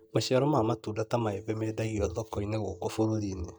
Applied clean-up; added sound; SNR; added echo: neural mask model DeepFilterNet 3.